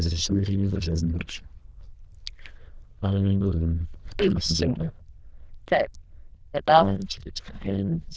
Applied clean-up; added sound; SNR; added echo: neural diffusion model UNIVERSE++.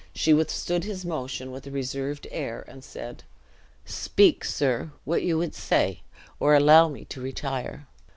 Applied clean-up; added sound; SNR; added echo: none; none; none; none.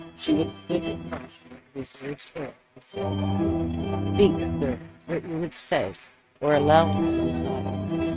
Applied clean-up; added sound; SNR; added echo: neural mask model RNNoise.